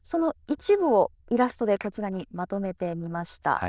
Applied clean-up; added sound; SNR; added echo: neural diffusion model UNIVERSE++.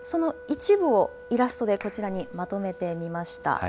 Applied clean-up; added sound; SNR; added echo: none; Wind instrument, woodwind instrument + Clapping; 17 dB; none.